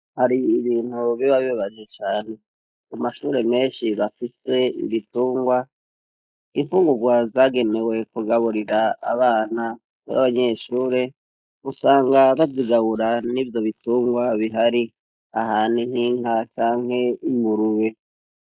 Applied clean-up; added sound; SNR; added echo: neural mask model Resemble Enhance denoiser.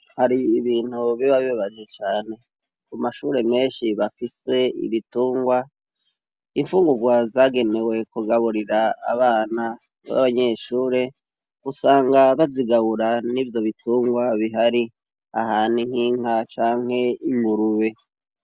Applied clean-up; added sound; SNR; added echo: none; none; none; none.